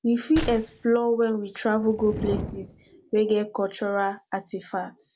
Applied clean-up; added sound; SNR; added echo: none; Fire + Gunshot, gunfire; 10 dB; none.